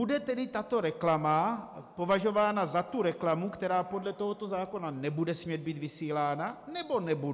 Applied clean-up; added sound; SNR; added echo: none; none; none; none.